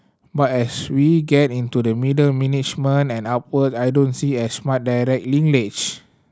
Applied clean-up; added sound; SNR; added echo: none; none; none; none.